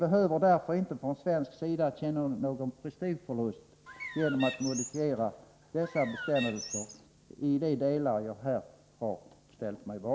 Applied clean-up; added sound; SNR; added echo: none; Bird; 9 dB; none.